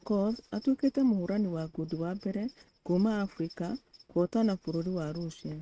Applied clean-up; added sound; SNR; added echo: neural mask model RNNoise.